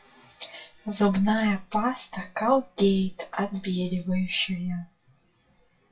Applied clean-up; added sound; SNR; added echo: classical method WPE with log-MMSE.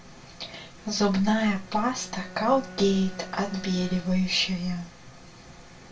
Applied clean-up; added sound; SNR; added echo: none; Bowed string instrument; 19 dB; reverberation time 0.2 s.